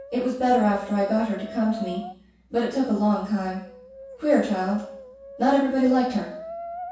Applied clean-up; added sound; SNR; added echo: none; Brass instrument; 16 dB; reverberation time 0.7 s.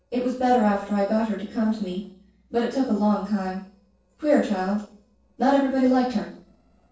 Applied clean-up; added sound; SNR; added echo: neural separator model SepFormer DNS4.